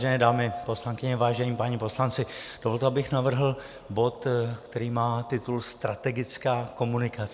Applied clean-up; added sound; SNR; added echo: none; none; none; none.